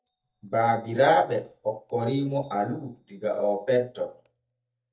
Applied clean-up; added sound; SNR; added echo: neural mask model DeepFilterNet 3.